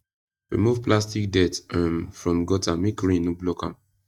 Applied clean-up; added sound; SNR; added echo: neural mask model DeepFilterNet 3.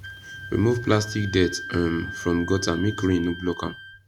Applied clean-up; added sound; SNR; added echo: none; Wind instrument, woodwind instrument; 13 dB; none.